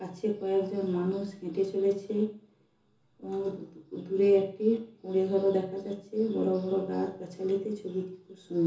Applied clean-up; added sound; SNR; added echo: none; none; none; reverberation time 0.7 s.